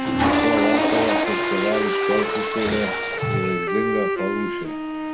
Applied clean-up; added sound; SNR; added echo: none; Toilet flush / Water + Wind instrument, woodwind instrument; -5 dB; none.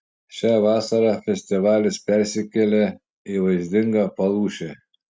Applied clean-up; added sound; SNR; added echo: none; none; none; none.